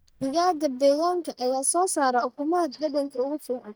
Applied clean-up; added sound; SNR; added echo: neural mask model DeepFilterNet 3.